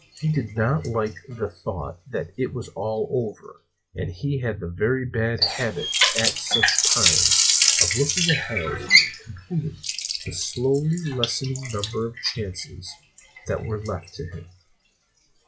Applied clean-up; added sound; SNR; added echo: classical method log-MMSE.